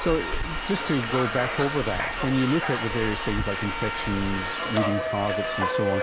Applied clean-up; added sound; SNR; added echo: none; Subway, metro, underground; 1 dB; none.